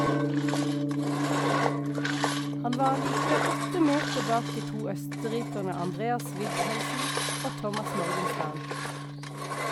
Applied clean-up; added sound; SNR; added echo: none; Engine + Gong; -4 dB; none.